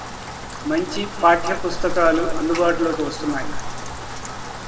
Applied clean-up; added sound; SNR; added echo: none; Rain; 4 dB; none.